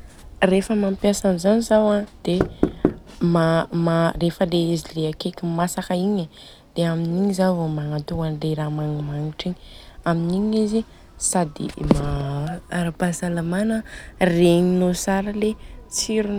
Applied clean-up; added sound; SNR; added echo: none; Knock; 1 dB; none.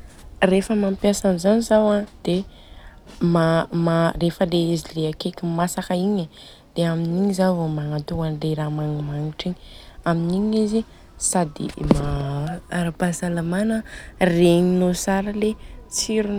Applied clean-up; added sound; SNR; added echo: none; none; none; none.